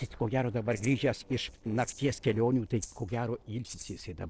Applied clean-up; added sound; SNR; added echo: neural separator model SepFormer DNS4.